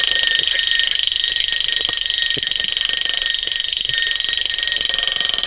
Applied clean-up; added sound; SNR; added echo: neural diffusion model UNIVERSE++.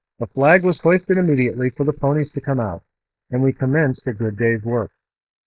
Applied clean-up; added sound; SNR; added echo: neural mask model Resemble Enhance denoiser.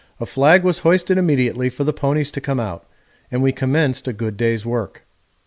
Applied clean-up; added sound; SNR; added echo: none; none; none; none.